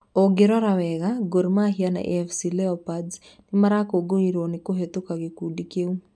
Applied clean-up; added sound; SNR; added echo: none; none; none; none.